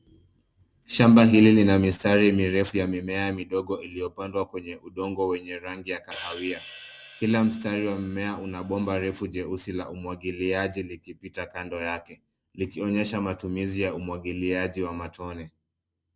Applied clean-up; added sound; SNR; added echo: neural separator model SepFormer DNS4.